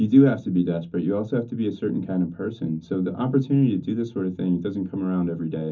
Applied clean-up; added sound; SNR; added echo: none; none; none; reverberation time 0.3 s.